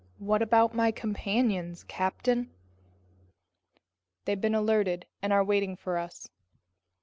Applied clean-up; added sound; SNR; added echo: none; none; none; none.